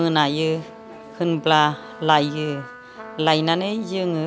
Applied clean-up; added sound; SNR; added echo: none; Wind instrument, woodwind instrument + Trumpet; 18 dB; none.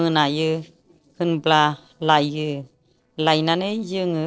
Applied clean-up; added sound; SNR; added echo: neural separator model SepFormer DNS4.